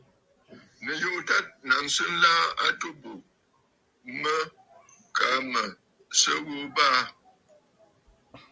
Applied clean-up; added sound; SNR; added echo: none; none; none; none.